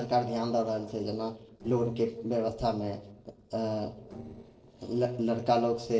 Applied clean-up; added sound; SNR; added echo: neural separator model SepFormer DNS4.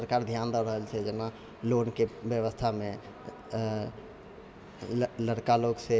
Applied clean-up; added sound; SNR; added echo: none; none; none; none.